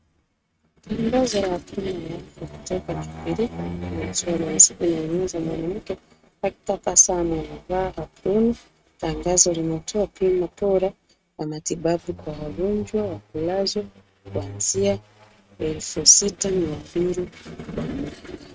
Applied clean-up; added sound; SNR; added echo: neural mask model RNNoise.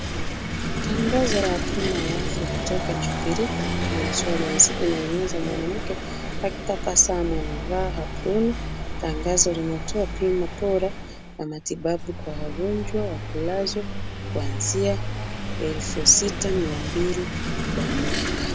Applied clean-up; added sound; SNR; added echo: none; Engine / Vehicle; 1 dB; none.